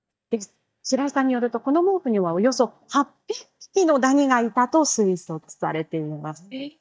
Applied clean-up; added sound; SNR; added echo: neural mask model DeepFilterNet 3.